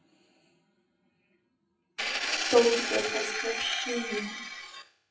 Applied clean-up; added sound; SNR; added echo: classical method WPE with log-MMSE.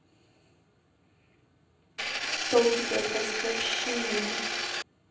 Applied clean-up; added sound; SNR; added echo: none; Engine; -2 dB; reverberation time 0.6 s.